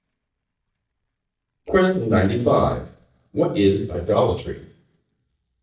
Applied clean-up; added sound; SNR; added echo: neural mask model DeepFilterNet 3.